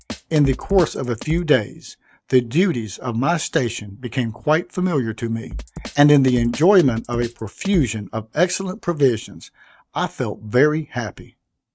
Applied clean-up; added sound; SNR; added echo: neural mask model RNNoise.